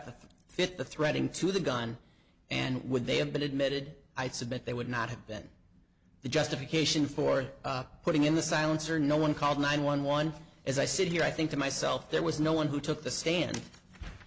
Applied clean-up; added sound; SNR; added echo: none; none; none; none.